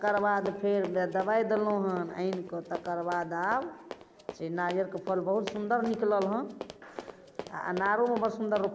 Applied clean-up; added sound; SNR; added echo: none; Run; 14 dB; none.